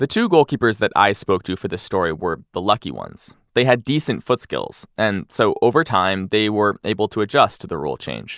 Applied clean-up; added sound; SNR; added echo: none; none; none; none.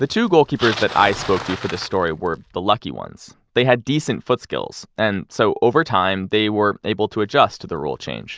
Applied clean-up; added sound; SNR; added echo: none; Bicycle; 17 dB; none.